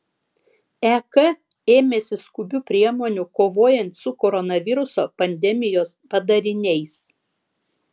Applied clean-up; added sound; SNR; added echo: none; none; none; none.